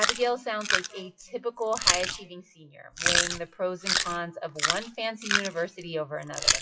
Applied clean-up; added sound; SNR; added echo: classical method WPE with log-MMSE.